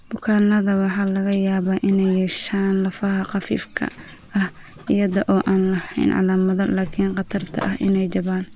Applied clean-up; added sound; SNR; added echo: none; Zipper (clothing); 19 dB; none.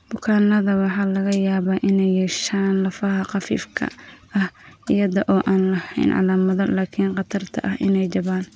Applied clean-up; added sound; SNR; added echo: none; none; none; none.